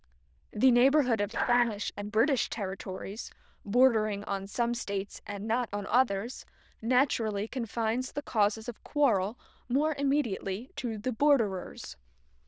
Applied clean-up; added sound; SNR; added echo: neural diffusion model UNIVERSE++.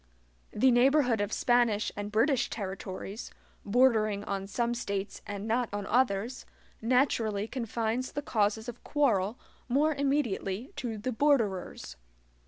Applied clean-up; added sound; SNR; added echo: none; none; none; none.